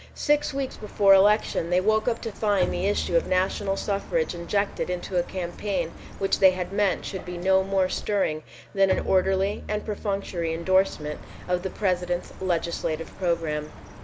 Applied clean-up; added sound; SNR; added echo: none; Chirp, tweet + Bowed string instrument; 13 dB; none.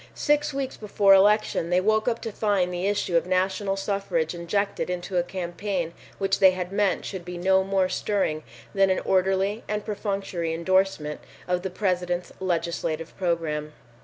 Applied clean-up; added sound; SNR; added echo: none; none; none; none.